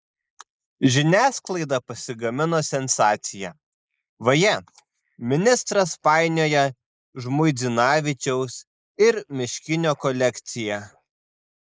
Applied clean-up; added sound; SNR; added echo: neural mask model Resemble Enhance denoiser.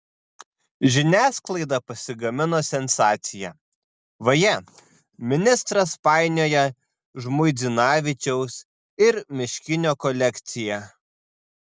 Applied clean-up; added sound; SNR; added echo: none; none; none; none.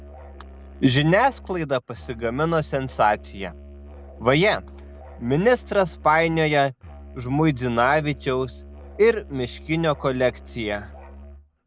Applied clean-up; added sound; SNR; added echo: none; Musical instrument; 18 dB; none.